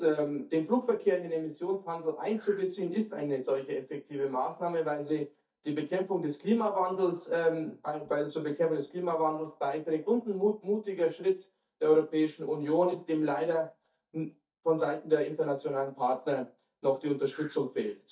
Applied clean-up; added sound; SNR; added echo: neural mask model DeepFilterNet 3.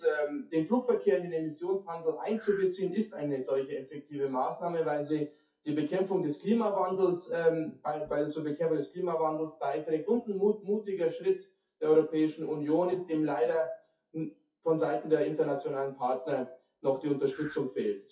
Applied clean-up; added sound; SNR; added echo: classical method WPE with log-MMSE.